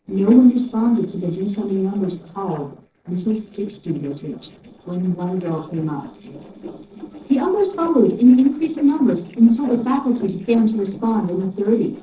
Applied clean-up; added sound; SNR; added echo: neural separator model SepFormer DNS4.